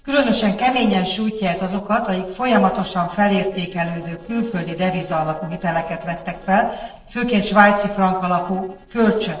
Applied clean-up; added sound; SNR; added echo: neural separator model SepFormer DNS4.